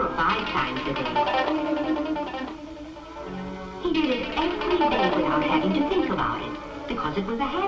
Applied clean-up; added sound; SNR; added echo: none; Guitar; 1 dB; reverberation time 0.2 s.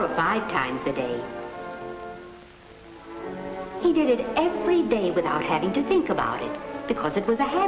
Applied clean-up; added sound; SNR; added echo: none; none; none; none.